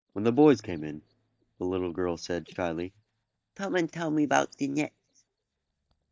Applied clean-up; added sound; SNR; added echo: neural mask model DeepFilterNet 3.